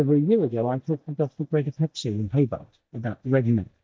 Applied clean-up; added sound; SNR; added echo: neural mask model DeepFilterNet 3.